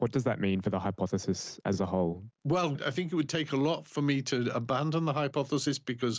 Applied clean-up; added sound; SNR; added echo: none; none; none; none.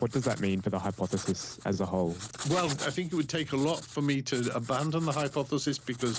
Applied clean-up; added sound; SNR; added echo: none; Writing; 13 dB; none.